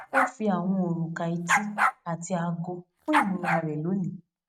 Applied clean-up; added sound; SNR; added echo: neural mask model RNNoise.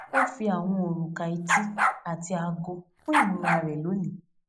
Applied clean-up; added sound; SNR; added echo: neural mask model Resemble Enhance denoiser.